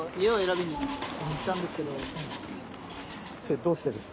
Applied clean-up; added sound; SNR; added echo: none; Engine; 14 dB; none.